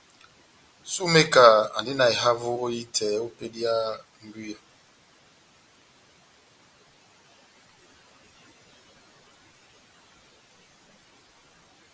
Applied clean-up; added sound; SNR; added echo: none; none; none; none.